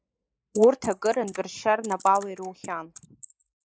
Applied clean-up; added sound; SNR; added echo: neural mask model Resemble Enhance denoiser.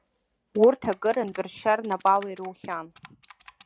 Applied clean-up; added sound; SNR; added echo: none; Typing; 19 dB; none.